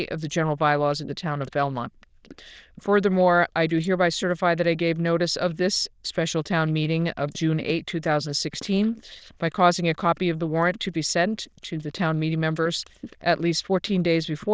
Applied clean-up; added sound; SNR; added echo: neural diffusion model UNIVERSE++.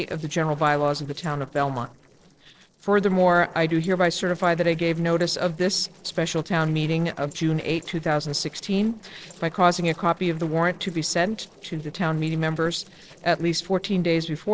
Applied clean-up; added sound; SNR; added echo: neural separator model SepFormer DNS4.